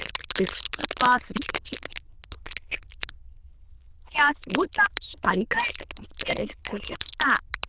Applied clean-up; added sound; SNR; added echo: neural diffusion model UNIVERSE++.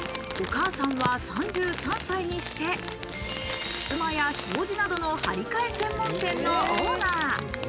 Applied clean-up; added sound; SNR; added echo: none; Crumpling, crinkling; 9 dB; none.